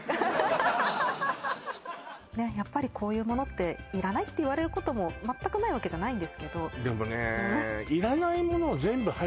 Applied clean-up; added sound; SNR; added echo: none; none; none; none.